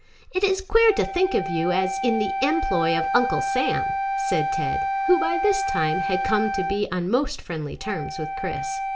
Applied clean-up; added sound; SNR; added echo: none; Wind instrument, woodwind instrument; 2 dB; reverberation time 0.4 s.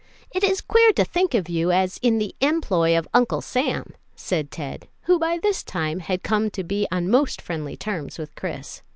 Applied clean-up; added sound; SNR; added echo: none; none; none; none.